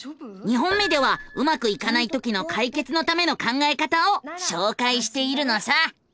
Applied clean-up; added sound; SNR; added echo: none; Piano; 15 dB; none.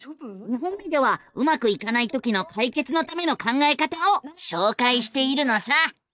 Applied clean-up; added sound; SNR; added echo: neural mask model DeepFilterNet 3.